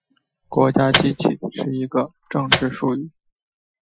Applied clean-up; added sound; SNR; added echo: classical method Wiener filter.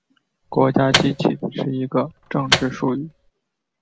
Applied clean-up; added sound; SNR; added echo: none; Microwave oven; 4 dB; none.